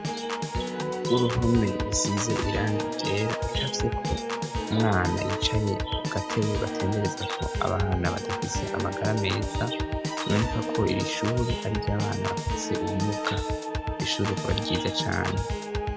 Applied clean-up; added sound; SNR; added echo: none; Piano / Organ; 1 dB; none.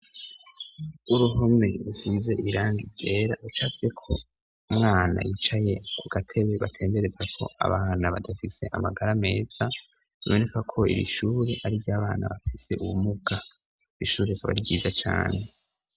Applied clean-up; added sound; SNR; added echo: none; none; none; none.